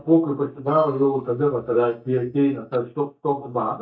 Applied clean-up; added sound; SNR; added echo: neural mask model DeepFilterNet 3.